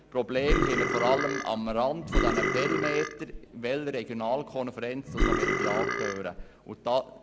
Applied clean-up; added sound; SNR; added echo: none; Burping, eructation; -2 dB; none.